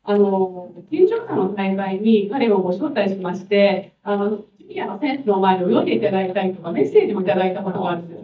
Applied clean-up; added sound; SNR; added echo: neural mask model DeepFilterNet 3.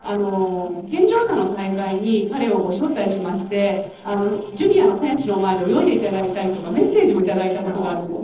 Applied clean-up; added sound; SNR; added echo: neural separator model SepFormer DNS4.